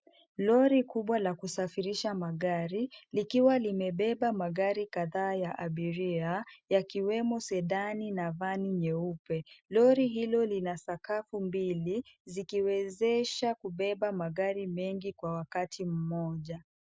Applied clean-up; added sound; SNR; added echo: none; none; none; none.